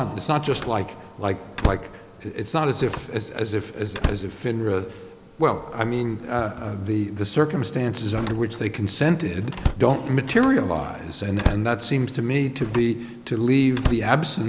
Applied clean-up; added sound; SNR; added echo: none; Slam; 9 dB; none.